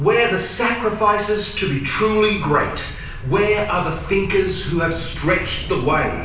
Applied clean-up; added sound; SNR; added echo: none; Gull, seagull / Waves, surf / Siren; 12 dB; reverberation time 0.7 s.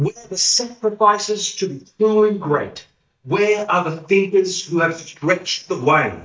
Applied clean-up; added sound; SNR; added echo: neural mask model DeepFilterNet 3.